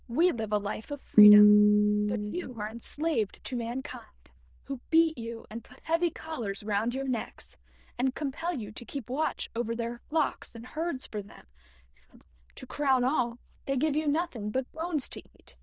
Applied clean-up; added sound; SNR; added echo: neural diffusion model UNIVERSE++.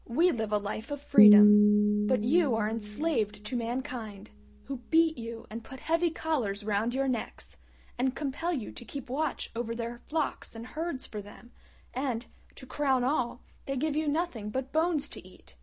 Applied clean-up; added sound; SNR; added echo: none; Piano; -5 dB; none.